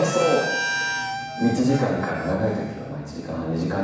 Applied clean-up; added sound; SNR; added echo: none; Harmonica; 6 dB; reverberation time 1.1 s.